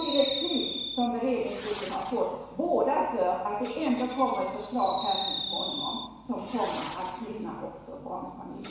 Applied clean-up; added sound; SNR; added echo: none; Fireworks; 3 dB; reverberation time 1.1 s.